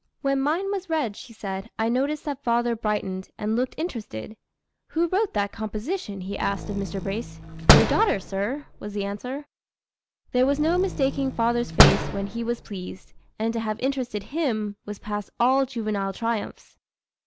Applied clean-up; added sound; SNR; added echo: none; Slam; -1 dB; none.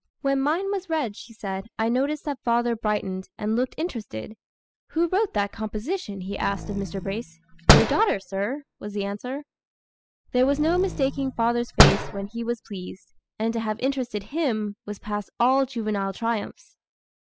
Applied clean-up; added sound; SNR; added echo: classical method spectral subtraction.